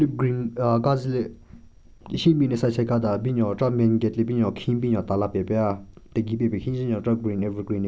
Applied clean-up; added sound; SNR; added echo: none; none; none; none.